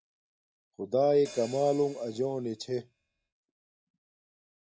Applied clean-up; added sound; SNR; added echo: none; Hi-hat; 20 dB; none.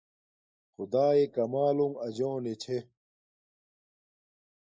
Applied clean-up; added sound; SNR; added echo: neural mask model Resemble Enhance denoiser.